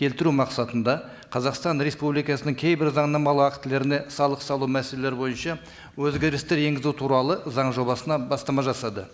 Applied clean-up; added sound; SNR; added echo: none; none; none; none.